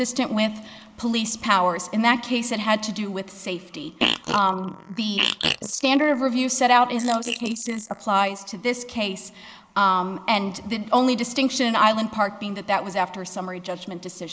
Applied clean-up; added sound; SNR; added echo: neural mask model Resemble Enhance denoiser.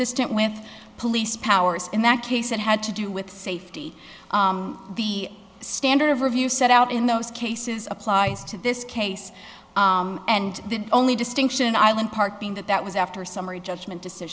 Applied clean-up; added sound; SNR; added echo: none; none; none; none.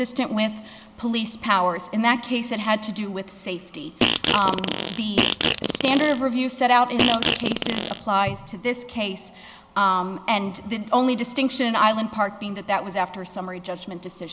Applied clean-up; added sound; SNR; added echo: none; Fart; 0 dB; none.